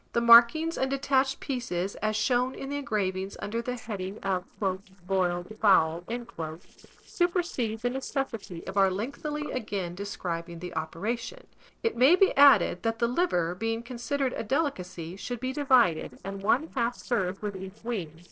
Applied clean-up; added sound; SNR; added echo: neural separator model SepFormer DNS4.